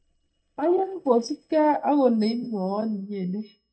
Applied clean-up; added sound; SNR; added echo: neural mask model DeepFilterNet 3.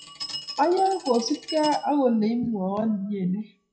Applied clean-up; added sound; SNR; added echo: classical method WPE with log-MMSE.